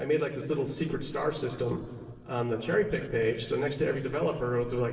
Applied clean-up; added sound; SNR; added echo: neural separator model SepFormer DNS4.